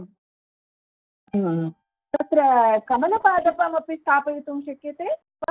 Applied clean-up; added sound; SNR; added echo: neural mask model DeepFilterNet 3.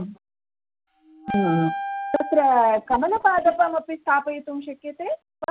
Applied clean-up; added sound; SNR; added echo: none; Wind instrument, woodwind instrument; 8 dB; none.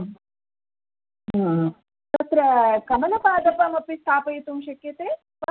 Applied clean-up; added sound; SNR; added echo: none; none; none; none.